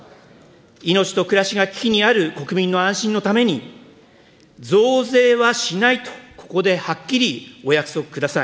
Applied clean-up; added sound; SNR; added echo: none; none; none; none.